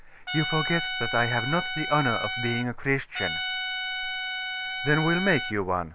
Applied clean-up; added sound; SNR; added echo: none; Trumpet; 3 dB; none.